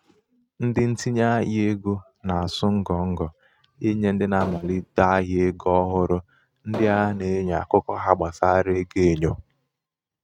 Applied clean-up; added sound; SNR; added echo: neural mask model RNNoise.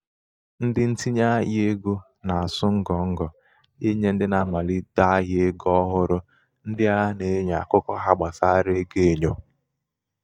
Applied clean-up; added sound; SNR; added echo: neural mask model DeepFilterNet 3.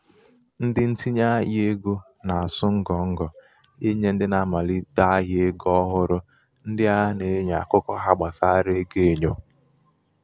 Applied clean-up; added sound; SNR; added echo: none; none; none; none.